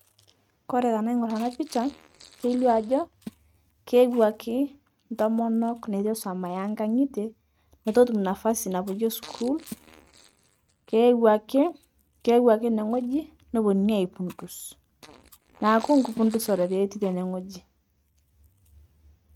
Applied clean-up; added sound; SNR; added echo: neural mask model RNNoise.